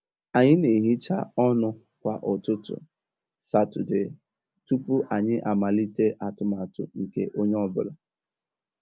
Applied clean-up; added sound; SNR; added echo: none; none; none; none.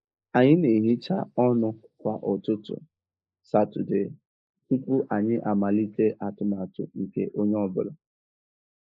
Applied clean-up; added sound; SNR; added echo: neural mask model Resemble Enhance denoiser.